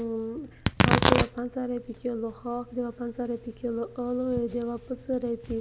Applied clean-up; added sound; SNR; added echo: none; Tearing; 0 dB; none.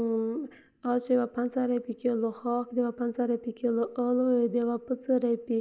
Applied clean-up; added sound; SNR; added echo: none; none; none; none.